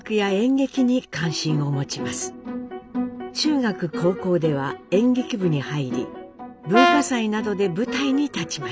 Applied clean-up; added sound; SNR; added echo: none; Brass instrument; -1 dB; none.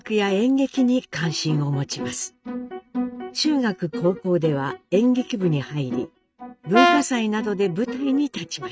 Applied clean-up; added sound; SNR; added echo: neural mask model RNNoise.